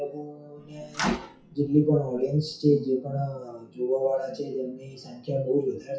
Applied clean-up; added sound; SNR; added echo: classical method WPE with log-MMSE.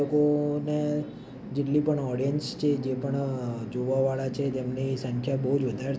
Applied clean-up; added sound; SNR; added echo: none; none; none; none.